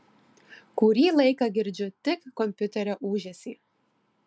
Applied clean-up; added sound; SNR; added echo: none; none; none; none.